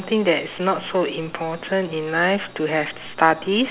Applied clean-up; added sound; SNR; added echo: none; none; none; none.